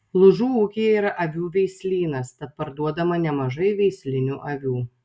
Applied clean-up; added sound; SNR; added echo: none; none; none; none.